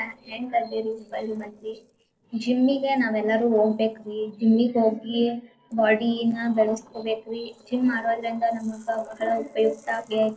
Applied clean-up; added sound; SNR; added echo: neural separator model SepFormer DNS4.